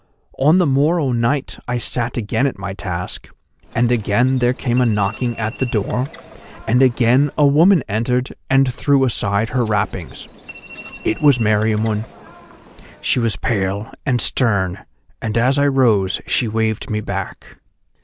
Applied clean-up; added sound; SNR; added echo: none; Subway, metro, underground; 20 dB; none.